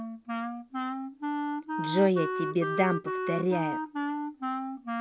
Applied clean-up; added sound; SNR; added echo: none; Wind instrument, woodwind instrument; 1 dB; none.